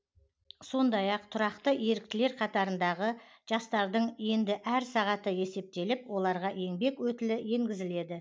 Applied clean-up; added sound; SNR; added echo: none; none; none; none.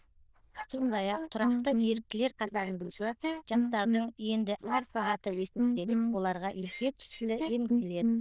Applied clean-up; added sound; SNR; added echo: neural diffusion model UNIVERSE++.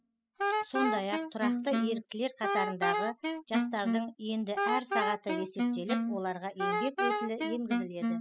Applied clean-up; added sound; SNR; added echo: classical method spectral subtraction.